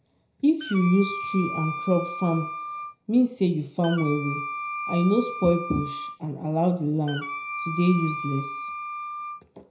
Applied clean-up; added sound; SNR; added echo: none; Wind instrument, woodwind instrument; 9 dB; reverberation time 0.5 s.